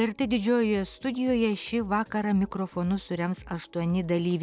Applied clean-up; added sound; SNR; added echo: none; none; none; none.